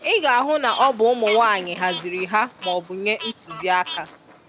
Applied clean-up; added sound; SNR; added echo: none; Fowl + Frog; 13 dB; none.